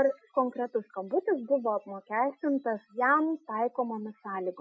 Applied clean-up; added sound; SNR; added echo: classical method Wiener filter.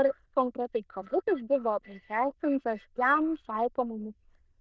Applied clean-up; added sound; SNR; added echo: neural diffusion model UNIVERSE++.